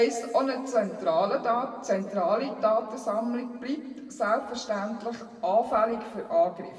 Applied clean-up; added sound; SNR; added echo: none; none; none; reverberation time 1.6 s.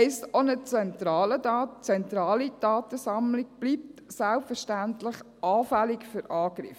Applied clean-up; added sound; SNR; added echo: none; none; none; none.